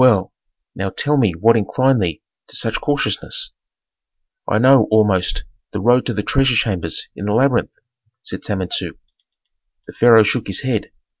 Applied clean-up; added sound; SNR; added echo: none; none; none; none.